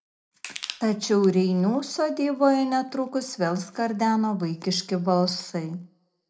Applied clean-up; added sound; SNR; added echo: none; Crushing; 16 dB; reverberation time 0.2 s.